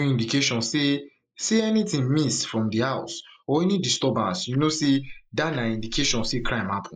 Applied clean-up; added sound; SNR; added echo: neural mask model Resemble Enhance denoiser.